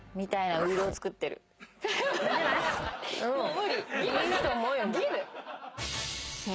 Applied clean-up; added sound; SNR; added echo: none; Zipper (clothing); 9 dB; none.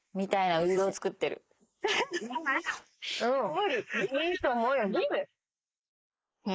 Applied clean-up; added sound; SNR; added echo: neural mask model Resemble Enhance denoiser.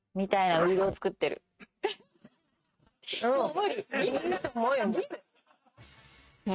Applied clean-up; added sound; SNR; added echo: neural mask model RNNoise.